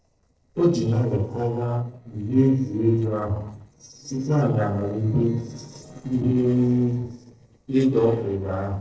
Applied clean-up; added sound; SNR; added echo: neural separator model SepFormer DNS4.